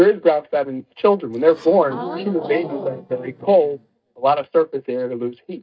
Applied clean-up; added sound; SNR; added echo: neural mask model DeepFilterNet 3.